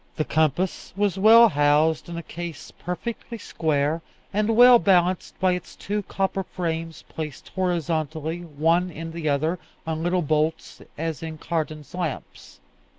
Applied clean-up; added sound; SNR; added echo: none; none; none; none.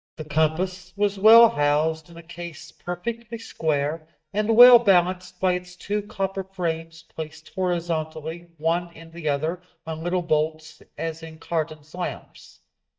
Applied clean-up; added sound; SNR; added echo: neural mask model DeepFilterNet 3.